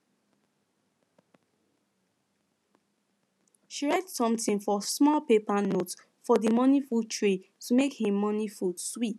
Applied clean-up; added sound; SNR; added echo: none; none; none; none.